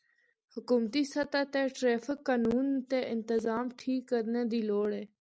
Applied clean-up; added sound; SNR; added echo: none; none; none; none.